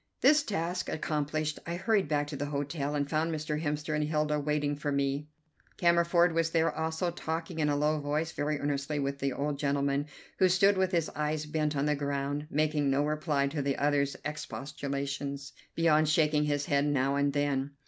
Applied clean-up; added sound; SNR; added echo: none; none; none; none.